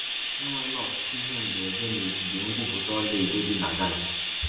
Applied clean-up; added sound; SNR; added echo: none; Bathtub (filling or washing); -3 dB; reverberation time 0.8 s.